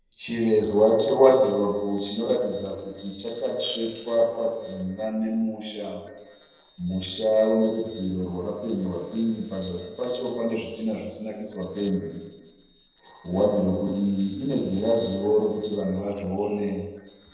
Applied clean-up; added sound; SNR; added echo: neural separator model SepFormer DNS4.